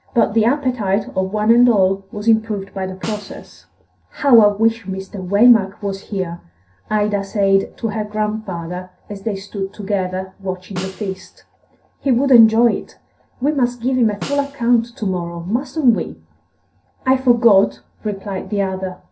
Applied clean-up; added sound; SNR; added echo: none; Snare drum; 17 dB; reverberation time 0.5 s.